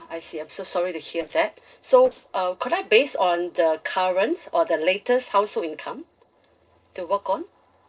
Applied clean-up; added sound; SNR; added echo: neural separator model SepFormer DNS4.